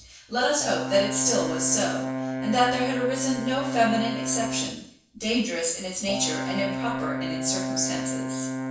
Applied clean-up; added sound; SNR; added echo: none; Brass instrument; 4 dB; reverberation time 0.7 s.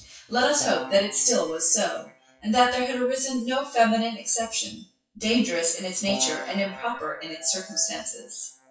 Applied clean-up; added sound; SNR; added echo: classical method WPE with log-MMSE.